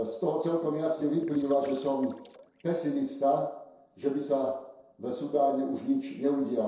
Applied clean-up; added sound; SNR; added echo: neural separator model SepFormer DNS4.